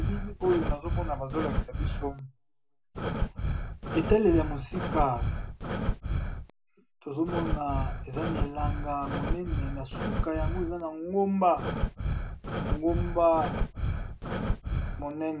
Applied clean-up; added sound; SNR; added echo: none; Breathing; 0 dB; reverberation time 0.2 s.